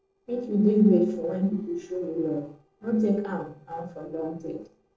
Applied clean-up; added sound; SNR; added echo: neural separator model SepFormer DNS4.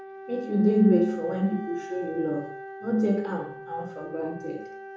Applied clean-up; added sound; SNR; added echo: none; Wind instrument, woodwind instrument; 14 dB; reverberation time 0.9 s.